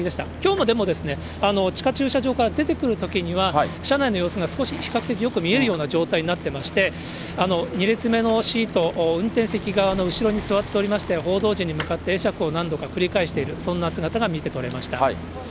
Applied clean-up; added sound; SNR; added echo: none; Bicycle; 11 dB; none.